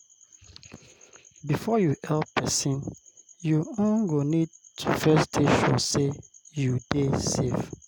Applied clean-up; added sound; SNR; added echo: none; none; none; none.